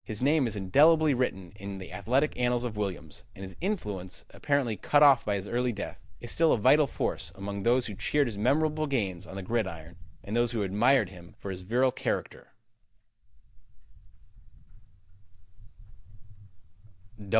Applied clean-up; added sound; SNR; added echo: neural mask model DeepFilterNet 3.